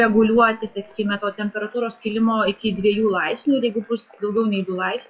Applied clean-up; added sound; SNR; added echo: classical method WPE with log-MMSE.